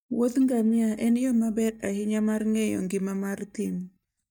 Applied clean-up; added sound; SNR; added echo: neural mask model DeepFilterNet 3.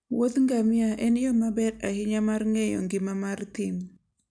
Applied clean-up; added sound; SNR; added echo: none; none; none; none.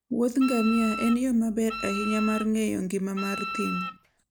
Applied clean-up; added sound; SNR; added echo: none; Wind instrument, woodwind instrument; 9 dB; none.